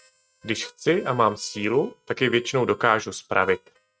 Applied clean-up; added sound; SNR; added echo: neural mask model RNNoise.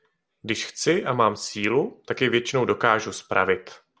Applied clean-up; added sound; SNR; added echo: none; none; none; none.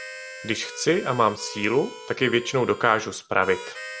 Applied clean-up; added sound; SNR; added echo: none; Harmonica; 15 dB; none.